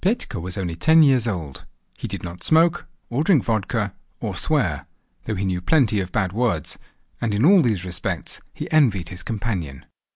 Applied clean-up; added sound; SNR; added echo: none; none; none; none.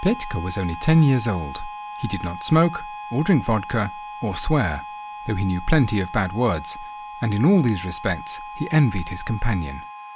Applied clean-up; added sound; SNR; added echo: none; Harmonica; 13 dB; none.